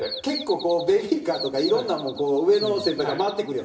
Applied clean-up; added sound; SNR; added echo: none; Bird vocalization, bird call, bird song; 13 dB; reverberation time 0.7 s.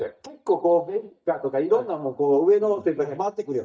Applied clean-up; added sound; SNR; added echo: neural mask model DeepFilterNet 3.